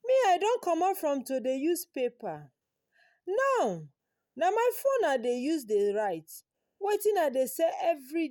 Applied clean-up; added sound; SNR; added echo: none; none; none; none.